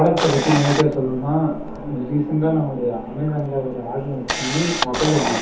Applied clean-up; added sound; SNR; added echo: none; Camera; 7 dB; reverberation time 0.5 s.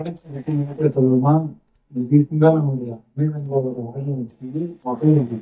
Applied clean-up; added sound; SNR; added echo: neural mask model DeepFilterNet 3.